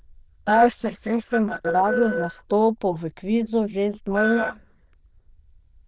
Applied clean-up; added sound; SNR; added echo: neural diffusion model UNIVERSE++.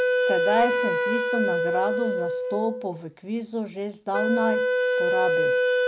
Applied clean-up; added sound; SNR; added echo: none; Wind instrument, woodwind instrument; -4 dB; none.